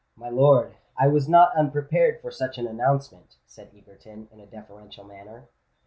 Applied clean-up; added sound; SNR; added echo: none; none; none; none.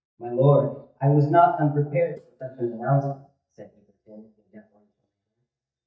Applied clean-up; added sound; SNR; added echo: neural mask model DeepFilterNet 3.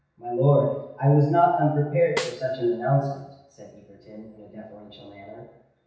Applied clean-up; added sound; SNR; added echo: none; Snare drum; 13 dB; reverberation time 0.9 s.